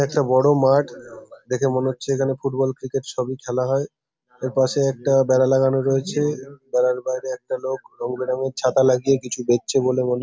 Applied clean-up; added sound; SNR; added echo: none; none; none; none.